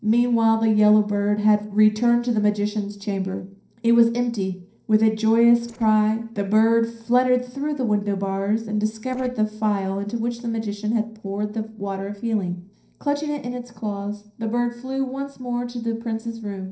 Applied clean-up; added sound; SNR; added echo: neural separator model SepFormer DNS4.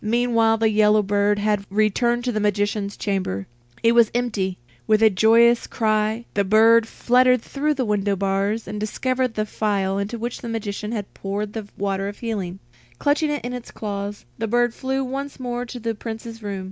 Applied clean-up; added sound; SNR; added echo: none; none; none; none.